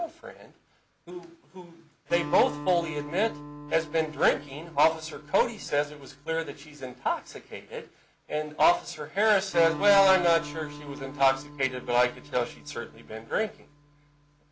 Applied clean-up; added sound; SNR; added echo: none; Acoustic guitar; 14 dB; none.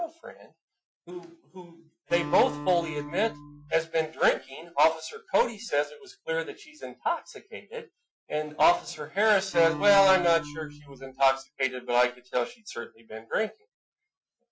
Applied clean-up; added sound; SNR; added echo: classical method Wiener filter.